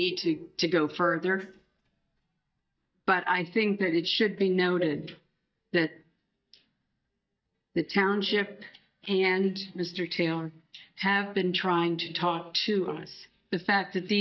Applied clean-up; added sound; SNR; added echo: neural mask model DeepFilterNet 3.